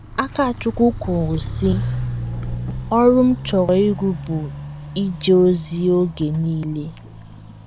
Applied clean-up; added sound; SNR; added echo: none; Walk, footsteps; 9 dB; none.